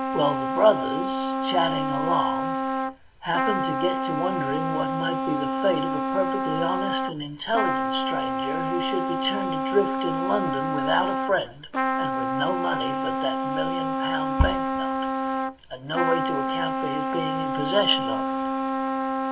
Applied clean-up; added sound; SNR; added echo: none; Trumpet; -2 dB; reverberation time 0.6 s.